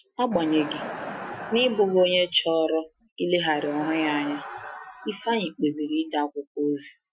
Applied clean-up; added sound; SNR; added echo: classical method Wiener filter.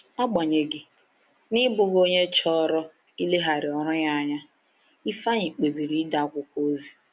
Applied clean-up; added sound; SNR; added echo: none; none; none; none.